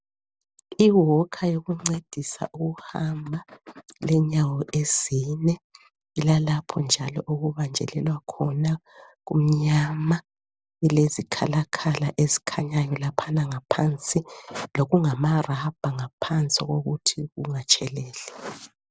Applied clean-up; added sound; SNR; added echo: none; none; none; none.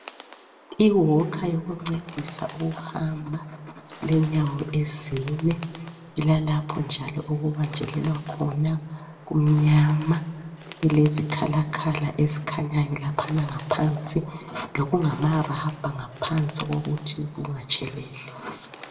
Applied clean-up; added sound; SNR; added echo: none; Bird; 19 dB; reverberation time 1.2 s.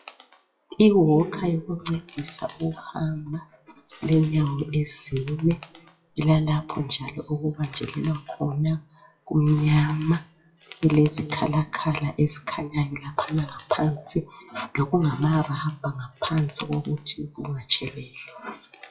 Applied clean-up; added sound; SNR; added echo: classical method WPE with log-MMSE.